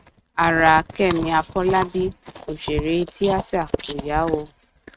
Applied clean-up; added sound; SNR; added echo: neural mask model RNNoise.